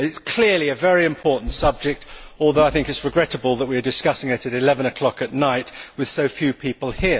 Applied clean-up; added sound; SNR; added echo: none; none; none; none.